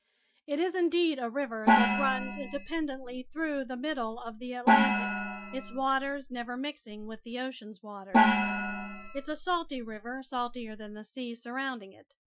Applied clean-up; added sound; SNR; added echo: classical method Wiener filter.